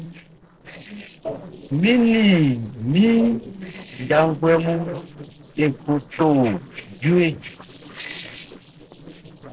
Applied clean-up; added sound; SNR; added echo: neural separator model SepFormer DNS4.